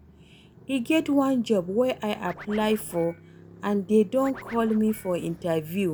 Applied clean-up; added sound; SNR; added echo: none; Scratching (performance technique) + Motorcycle; 20 dB; none.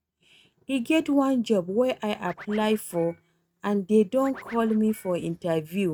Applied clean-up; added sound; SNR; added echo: neural mask model RNNoise.